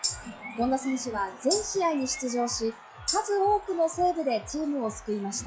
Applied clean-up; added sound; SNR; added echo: classical method log-MMSE.